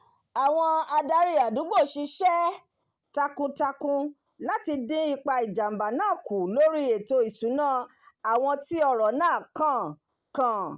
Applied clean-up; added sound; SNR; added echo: none; none; none; none.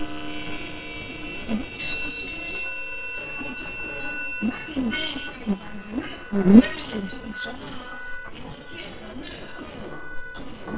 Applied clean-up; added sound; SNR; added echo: neural separator model SepFormer WHAMR!.